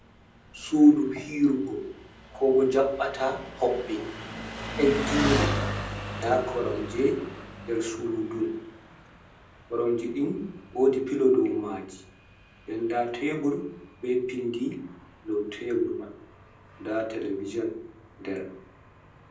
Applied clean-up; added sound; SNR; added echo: none; Engine; 10 dB; reverberation time 0.6 s.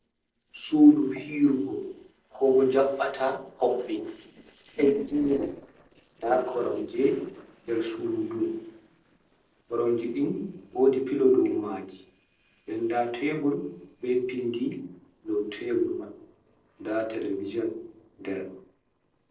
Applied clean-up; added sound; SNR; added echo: neural separator model SepFormer DNS4.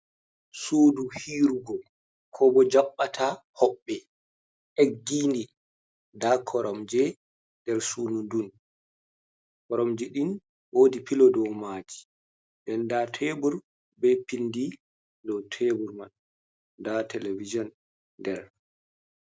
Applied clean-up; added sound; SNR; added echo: none; none; none; none.